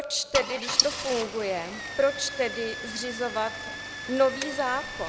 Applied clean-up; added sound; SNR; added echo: none; Engine starting / Car; 5 dB; none.